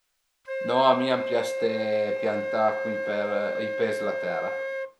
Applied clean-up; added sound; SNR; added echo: none; Wind instrument, woodwind instrument; 3 dB; none.